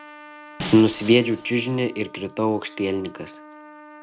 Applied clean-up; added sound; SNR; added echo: none; Shatter + Trumpet; 16 dB; none.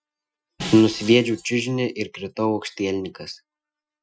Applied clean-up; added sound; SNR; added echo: classical method Wiener filter.